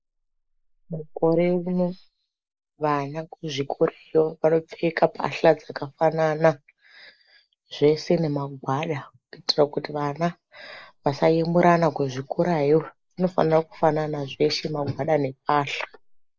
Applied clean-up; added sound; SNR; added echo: neural mask model Resemble Enhance denoiser.